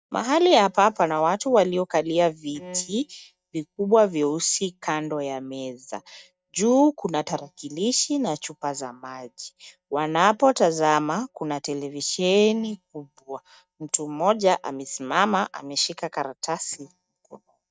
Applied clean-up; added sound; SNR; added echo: neural mask model DeepFilterNet 3.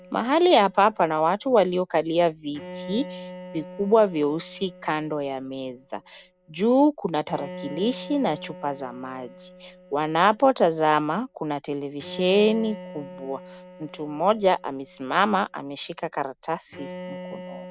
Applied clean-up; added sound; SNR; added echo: none; Bowed string instrument; 18 dB; none.